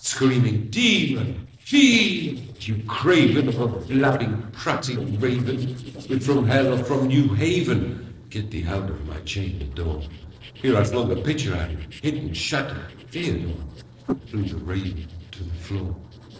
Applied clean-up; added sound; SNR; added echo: neural separator model SepFormer DNS4.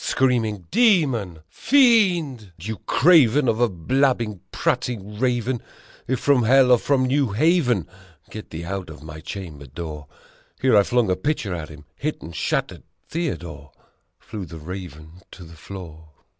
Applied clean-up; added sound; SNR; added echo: none; none; none; none.